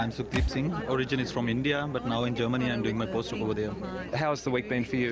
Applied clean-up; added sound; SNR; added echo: none; Thump, thud; 6 dB; none.